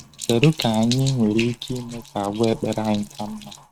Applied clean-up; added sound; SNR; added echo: neural mask model RNNoise.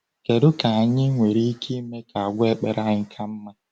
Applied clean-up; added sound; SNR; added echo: none; none; none; none.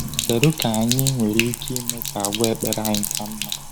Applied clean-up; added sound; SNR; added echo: none; Sink (filling or washing); 4 dB; none.